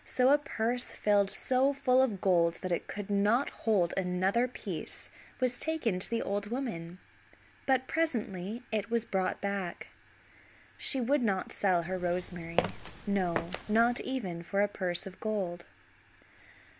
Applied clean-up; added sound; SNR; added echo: none; Walk, footsteps; 6 dB; none.